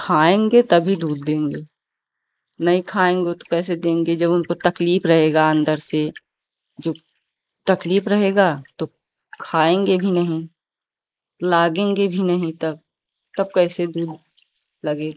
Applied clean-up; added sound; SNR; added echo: neural mask model Resemble Enhance denoiser.